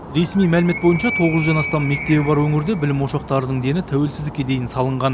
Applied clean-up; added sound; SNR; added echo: none; Animal; 11 dB; none.